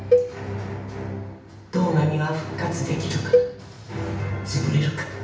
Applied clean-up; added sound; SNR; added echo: none; Cowbell; 0 dB; reverberation time 0.9 s.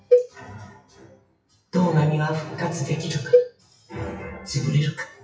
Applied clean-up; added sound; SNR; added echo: classical method WPE with log-MMSE.